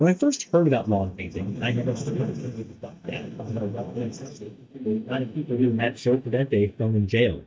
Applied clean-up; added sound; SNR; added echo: neural mask model DeepFilterNet 3.